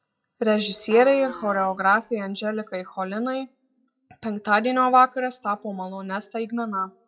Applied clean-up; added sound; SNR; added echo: classical method WPE with log-MMSE.